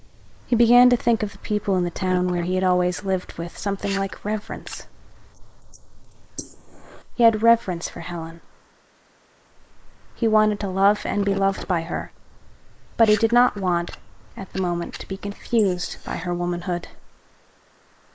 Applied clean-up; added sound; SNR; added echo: neural mask model Resemble Enhance denoiser.